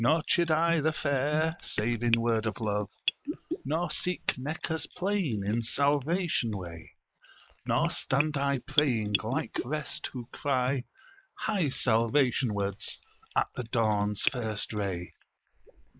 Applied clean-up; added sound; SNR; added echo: neural mask model Resemble Enhance denoiser.